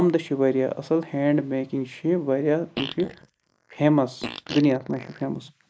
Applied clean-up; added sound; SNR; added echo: neural mask model Resemble Enhance denoiser.